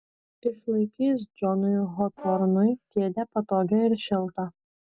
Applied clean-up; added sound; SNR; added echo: none; Brass instrument; 13 dB; none.